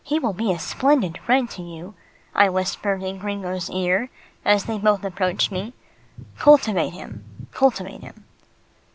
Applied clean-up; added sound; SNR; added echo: none; Bass guitar; 18 dB; none.